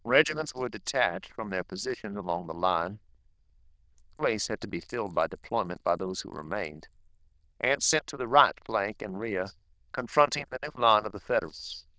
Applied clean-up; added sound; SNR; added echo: neural diffusion model UNIVERSE++.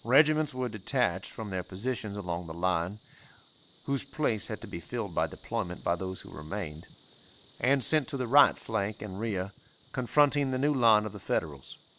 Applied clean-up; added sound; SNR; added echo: none; Insect; 13 dB; none.